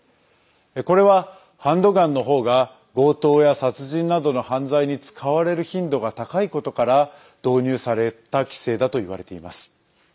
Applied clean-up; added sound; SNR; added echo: none; none; none; none.